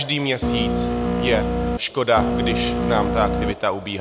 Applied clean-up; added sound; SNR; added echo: none; Printer; -2 dB; none.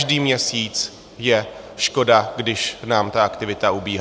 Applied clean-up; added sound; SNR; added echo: none; none; none; none.